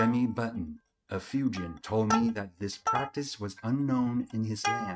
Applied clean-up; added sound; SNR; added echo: neural mask model RNNoise.